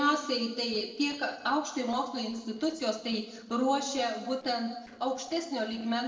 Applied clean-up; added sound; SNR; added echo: neural separator model SepFormer DNS4.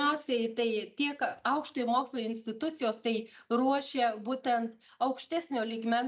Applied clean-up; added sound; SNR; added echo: none; none; none; none.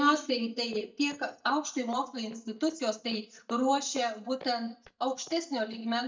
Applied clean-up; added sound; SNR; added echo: neural mask model DeepFilterNet 3.